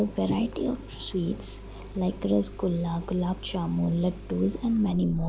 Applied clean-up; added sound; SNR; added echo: none; Engine starting; 13 dB; none.